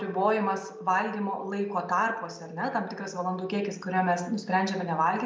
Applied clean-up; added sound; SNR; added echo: none; Chink, clink; 19 dB; none.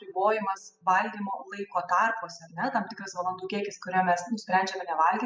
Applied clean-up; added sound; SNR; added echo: classical method spectral subtraction.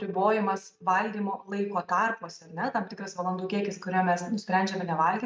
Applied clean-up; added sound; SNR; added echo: neural mask model RNNoise.